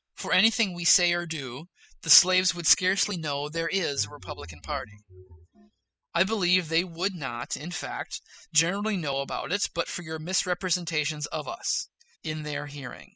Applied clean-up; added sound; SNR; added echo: classical method spectral subtraction.